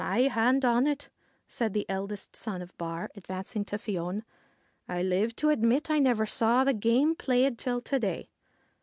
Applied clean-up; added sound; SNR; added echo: none; none; none; none.